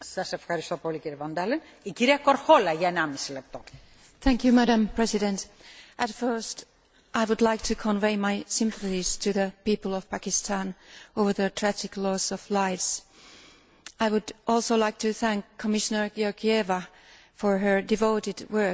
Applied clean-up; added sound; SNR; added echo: none; none; none; none.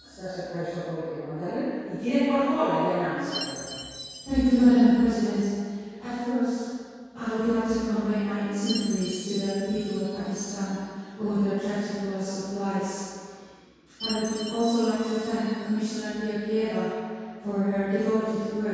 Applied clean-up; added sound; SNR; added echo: none; Chime; 18 dB; reverberation time 2.0 s.